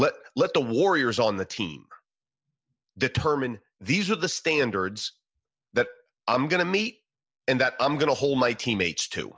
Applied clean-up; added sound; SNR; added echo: none; none; none; none.